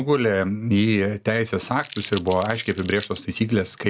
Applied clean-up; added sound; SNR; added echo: none; Crumpling, crinkling; 9 dB; none.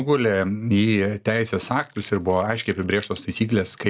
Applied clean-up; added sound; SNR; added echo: neural mask model Resemble Enhance denoiser.